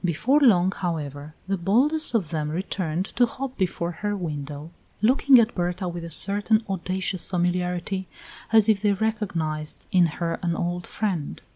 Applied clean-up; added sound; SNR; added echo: none; none; none; none.